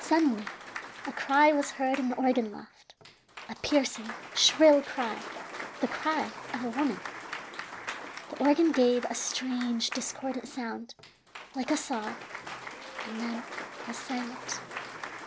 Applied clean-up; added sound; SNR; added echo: none; Applause / Cheering; 12 dB; none.